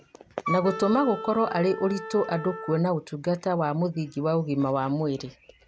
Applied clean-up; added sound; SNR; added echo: none; Wind instrument, woodwind instrument; 9 dB; none.